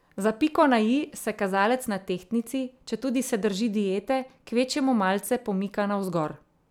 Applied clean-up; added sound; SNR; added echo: none; none; none; none.